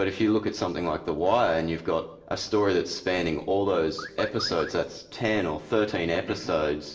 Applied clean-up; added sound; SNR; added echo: neural separator model SepFormer DNS4.